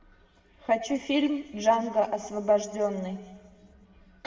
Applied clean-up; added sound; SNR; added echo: none; none; none; reverberation time 1.6 s.